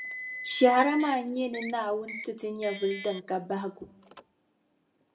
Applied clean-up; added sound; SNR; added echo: none; Car; 13 dB; reverberation time 0.3 s.